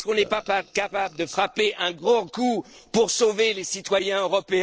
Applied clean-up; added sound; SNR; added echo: neural separator model SepFormer DNS4.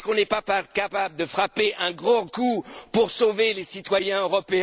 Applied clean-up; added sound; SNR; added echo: none; none; none; none.